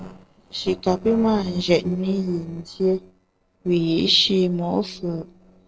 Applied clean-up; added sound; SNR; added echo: neural separator model SepFormer DNS4.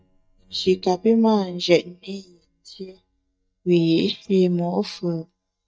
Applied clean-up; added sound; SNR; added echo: neural mask model DeepFilterNet 3.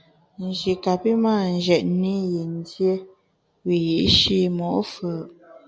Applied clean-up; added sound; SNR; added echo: none; none; none; none.